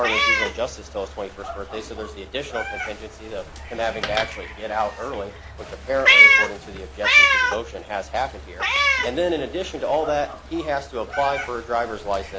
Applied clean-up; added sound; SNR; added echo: none; Meow; -4 dB; none.